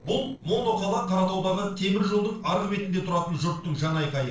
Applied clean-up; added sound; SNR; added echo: neural separator model SepFormer DNS4.